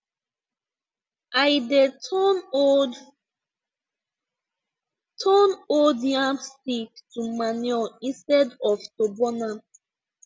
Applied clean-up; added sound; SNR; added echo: none; none; none; none.